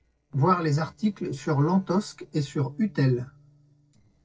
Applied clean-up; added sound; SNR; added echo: neural separator model SepFormer DNS4.